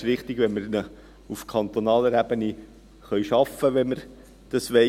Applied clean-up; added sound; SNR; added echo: none; none; none; none.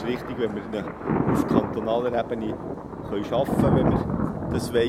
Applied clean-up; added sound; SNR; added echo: none; Thunder; -2 dB; none.